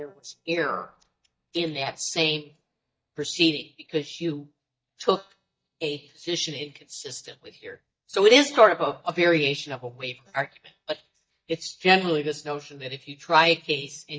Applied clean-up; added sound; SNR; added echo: neural mask model DeepFilterNet 3.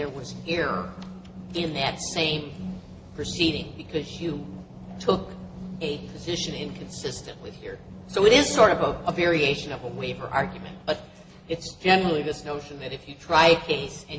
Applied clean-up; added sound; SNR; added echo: none; none; none; none.